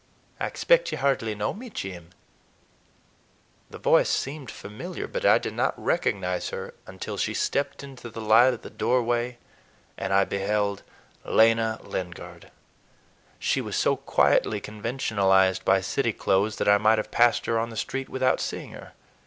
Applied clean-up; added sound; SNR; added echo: none; none; none; none.